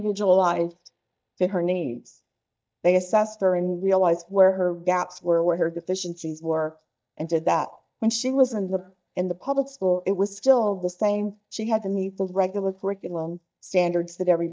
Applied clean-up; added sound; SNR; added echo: neural mask model DeepFilterNet 3.